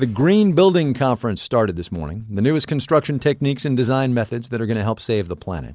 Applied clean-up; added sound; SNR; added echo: none; none; none; none.